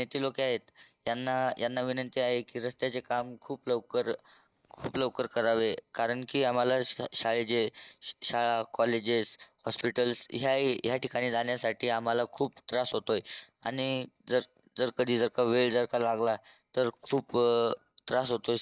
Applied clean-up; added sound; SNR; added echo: neural mask model DeepFilterNet 3.